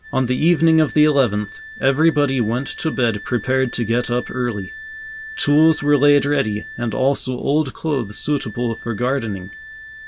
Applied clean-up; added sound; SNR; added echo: none; Wind instrument, woodwind instrument; 17 dB; none.